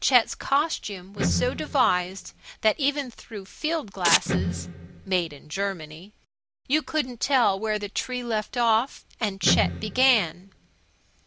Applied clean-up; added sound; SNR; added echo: none; Electric guitar + Domestic sounds, home sounds; 3 dB; none.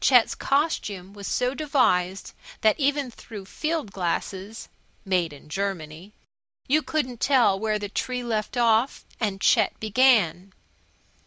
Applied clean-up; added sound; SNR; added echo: none; none; none; none.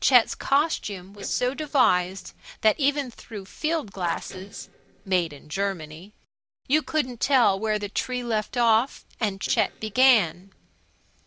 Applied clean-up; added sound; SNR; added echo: neural separator model SepFormer DNS4.